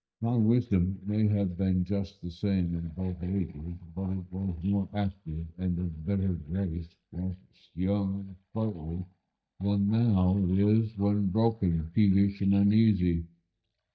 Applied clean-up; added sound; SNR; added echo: neural mask model DeepFilterNet 3.